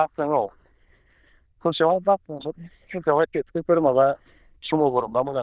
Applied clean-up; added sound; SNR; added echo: neural diffusion model UNIVERSE++.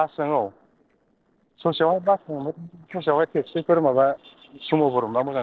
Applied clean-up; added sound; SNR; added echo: neural separator model SepFormer DNS4.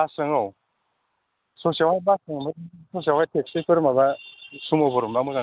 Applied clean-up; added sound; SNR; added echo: none; none; none; none.